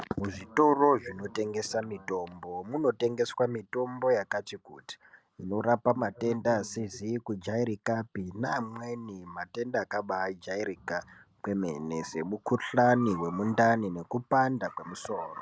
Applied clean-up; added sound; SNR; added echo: none; none; none; none.